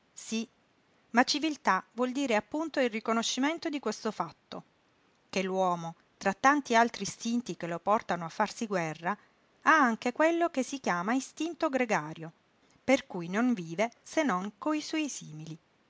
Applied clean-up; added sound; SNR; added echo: none; none; none; none.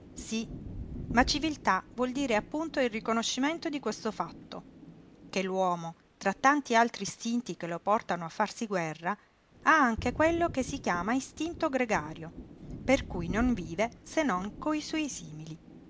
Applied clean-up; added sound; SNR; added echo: none; Thunder; 14 dB; none.